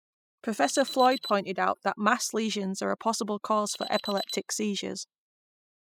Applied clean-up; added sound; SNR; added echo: classical method spectral subtraction.